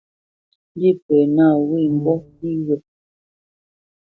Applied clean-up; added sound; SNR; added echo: none; Brass instrument; 11 dB; none.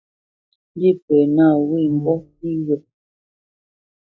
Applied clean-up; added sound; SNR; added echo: classical method log-MMSE.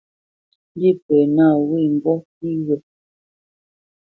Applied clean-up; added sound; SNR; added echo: none; none; none; none.